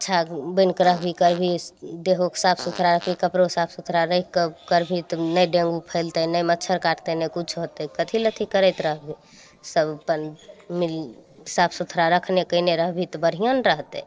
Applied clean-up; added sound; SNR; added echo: neural separator model SepFormer DNS4.